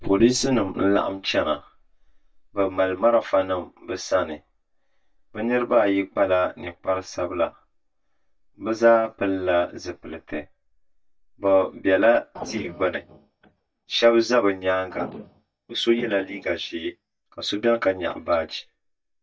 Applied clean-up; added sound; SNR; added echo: neural mask model DeepFilterNet 3.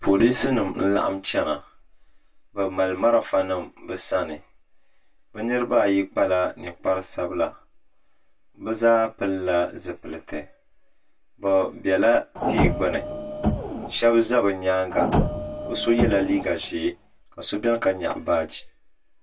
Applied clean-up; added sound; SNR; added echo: none; Printer; 2 dB; reverberation time 0.1 s.